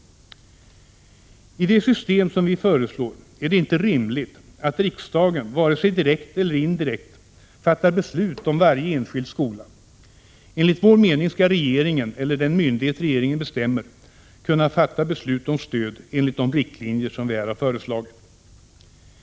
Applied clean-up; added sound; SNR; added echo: none; none; none; none.